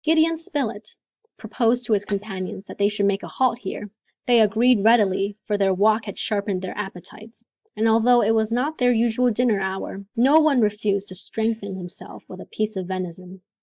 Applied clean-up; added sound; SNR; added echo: neural mask model DeepFilterNet 3.